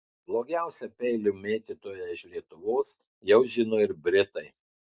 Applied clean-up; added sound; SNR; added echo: none; none; none; none.